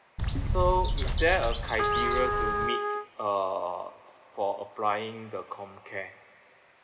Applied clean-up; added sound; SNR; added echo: none; Trumpet + Bird; -3 dB; none.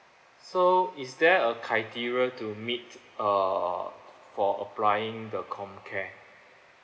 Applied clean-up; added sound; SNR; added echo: none; none; none; none.